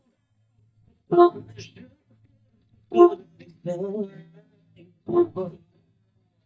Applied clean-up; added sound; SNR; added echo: neural mask model DeepFilterNet 3.